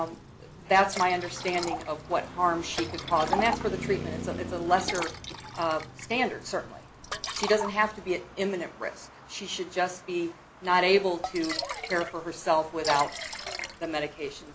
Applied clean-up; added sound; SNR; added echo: none; Liquid + Traffic noise, roadway noise; 8 dB; none.